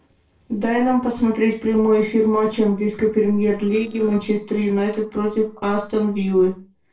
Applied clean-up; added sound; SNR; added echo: neural separator model SepFormer DNS4.